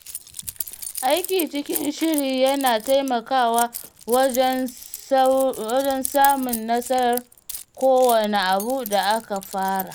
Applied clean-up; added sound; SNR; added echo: none; Keys jangling; 13 dB; none.